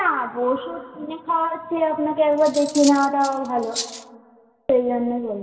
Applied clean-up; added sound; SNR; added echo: none; Cutlery, silverware; 12 dB; reverberation time 2.0 s.